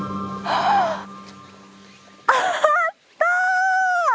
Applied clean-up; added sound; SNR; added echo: none; none; none; none.